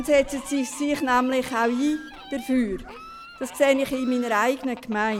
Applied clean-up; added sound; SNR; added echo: none; Fowl; 18 dB; none.